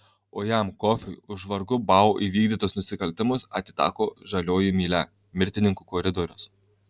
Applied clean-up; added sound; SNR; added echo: none; none; none; none.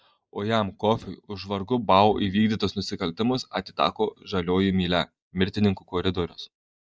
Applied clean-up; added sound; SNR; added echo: neural mask model Resemble Enhance denoiser.